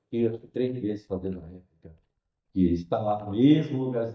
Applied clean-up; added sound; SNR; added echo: neural mask model DeepFilterNet 3.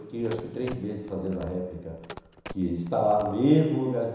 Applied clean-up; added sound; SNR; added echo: none; Telephone; 17 dB; reverberation time 1.0 s.